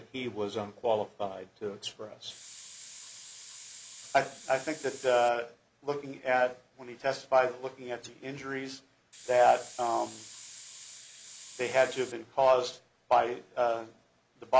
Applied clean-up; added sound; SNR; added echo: none; Hiss; 16 dB; none.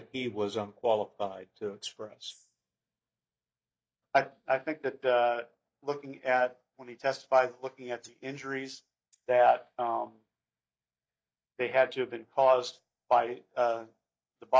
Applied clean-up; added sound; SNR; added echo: neural mask model DeepFilterNet 3.